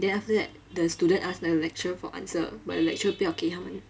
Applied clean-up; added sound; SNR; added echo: none; none; none; none.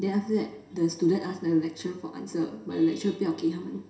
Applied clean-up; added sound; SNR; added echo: none; none; none; reverberation time 0.7 s.